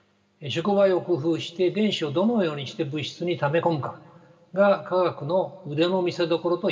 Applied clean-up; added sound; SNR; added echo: none; none; none; reverberation time 1.3 s.